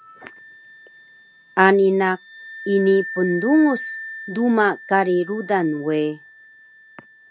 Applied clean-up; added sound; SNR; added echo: none; Wind instrument, woodwind instrument; 15 dB; none.